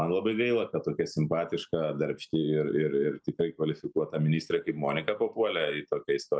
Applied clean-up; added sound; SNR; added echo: none; none; none; none.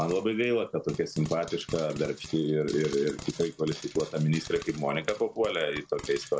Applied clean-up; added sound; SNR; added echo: none; Frying (food); 16 dB; none.